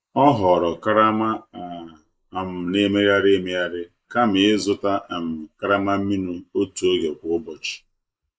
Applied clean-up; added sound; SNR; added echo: neural mask model Resemble Enhance denoiser.